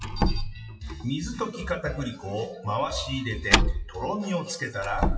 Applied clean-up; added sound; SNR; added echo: classical method WPE with log-MMSE.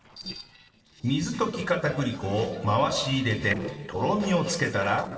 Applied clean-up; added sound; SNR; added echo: neural separator model SepFormer DNS4.